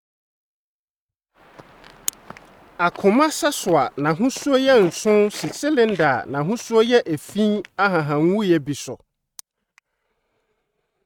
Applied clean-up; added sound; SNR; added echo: neural mask model RNNoise.